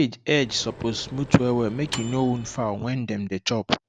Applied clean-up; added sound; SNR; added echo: none; Microwave oven; 15 dB; none.